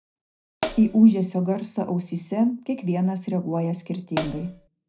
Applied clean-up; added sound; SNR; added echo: none; Hi-hat; 6 dB; reverberation time 0.4 s.